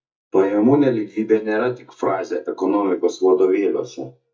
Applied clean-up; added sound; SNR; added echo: neural mask model DeepFilterNet 3.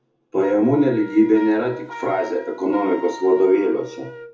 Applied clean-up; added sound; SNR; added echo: none; Wind instrument, woodwind instrument; 16 dB; reverberation time 0.6 s.